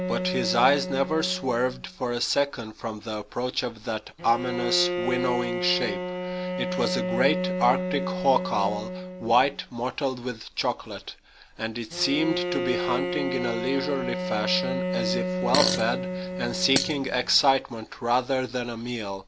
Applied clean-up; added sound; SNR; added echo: none; Bowed string instrument + Fart; 4 dB; none.